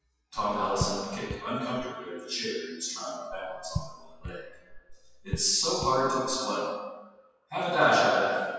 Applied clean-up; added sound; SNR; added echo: classical method WPE with log-MMSE.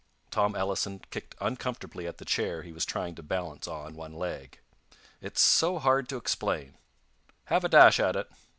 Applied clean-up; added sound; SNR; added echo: none; none; none; none.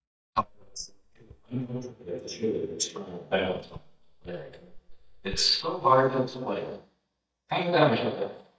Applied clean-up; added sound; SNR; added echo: neural mask model DeepFilterNet 3.